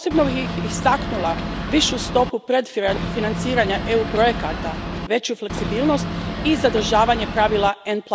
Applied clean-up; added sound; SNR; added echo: none; Boat, Water vehicle; 5 dB; none.